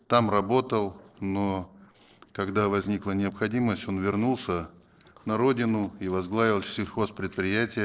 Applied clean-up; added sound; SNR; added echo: neural separator model SepFormer DNS4.